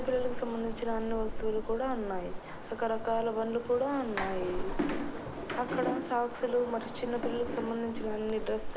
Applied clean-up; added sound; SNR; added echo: none; Waves, surf; 5 dB; none.